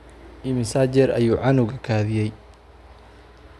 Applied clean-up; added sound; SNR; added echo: none; none; none; none.